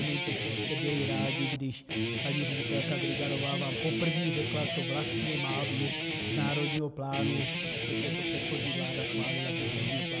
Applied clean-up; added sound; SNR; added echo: none; Guitar; -2 dB; none.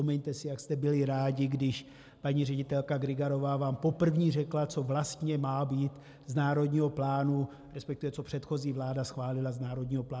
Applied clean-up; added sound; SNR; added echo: none; none; none; none.